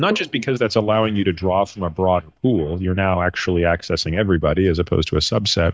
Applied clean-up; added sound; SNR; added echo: neural mask model DeepFilterNet 3.